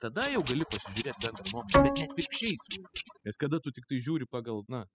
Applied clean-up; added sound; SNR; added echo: classical method spectral subtraction.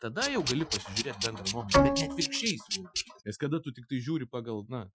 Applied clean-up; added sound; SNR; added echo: classical method Wiener filter.